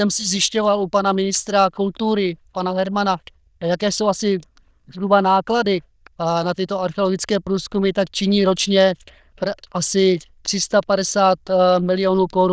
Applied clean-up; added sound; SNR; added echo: neural diffusion model UNIVERSE++.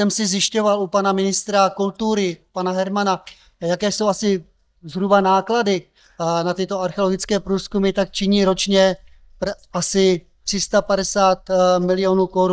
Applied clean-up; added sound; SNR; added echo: neural mask model DeepFilterNet 3.